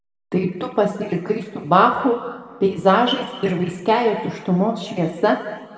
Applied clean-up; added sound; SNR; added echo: none; none; none; reverberation time 1.7 s.